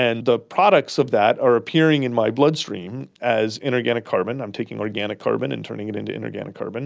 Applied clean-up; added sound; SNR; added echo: none; none; none; none.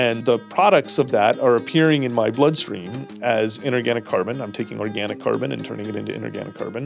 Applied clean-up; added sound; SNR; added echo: none; Acoustic guitar; 19 dB; none.